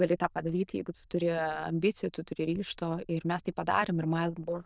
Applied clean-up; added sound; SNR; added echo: neural diffusion model UNIVERSE++.